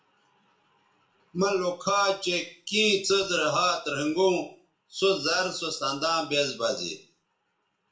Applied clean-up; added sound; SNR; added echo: none; none; none; reverberation time 0.4 s.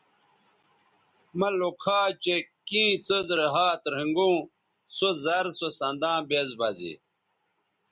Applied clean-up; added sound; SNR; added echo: none; none; none; none.